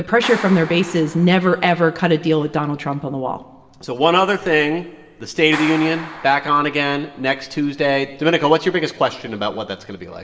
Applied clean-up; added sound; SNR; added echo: none; Clapping; 18 dB; reverberation time 1.3 s.